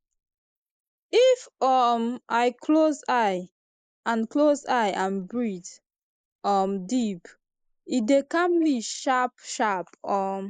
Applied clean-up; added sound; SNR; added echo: neural mask model Resemble Enhance denoiser.